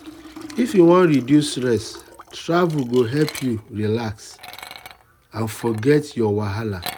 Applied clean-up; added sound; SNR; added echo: none; Liquid; 18 dB; none.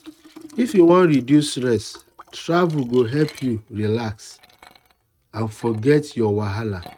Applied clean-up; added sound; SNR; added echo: neural mask model RNNoise.